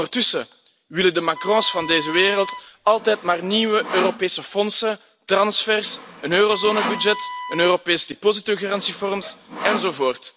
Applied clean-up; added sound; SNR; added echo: none; Sawing + Wind instrument, woodwind instrument; 11 dB; none.